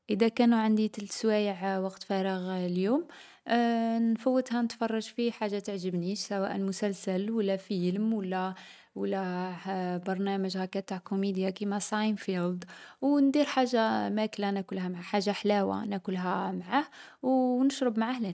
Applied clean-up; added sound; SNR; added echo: none; none; none; none.